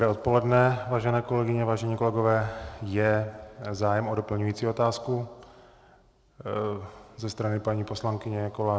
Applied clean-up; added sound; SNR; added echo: none; none; none; none.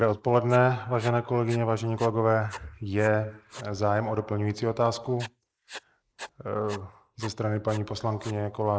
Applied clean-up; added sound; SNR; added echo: neural mask model Resemble Enhance denoiser.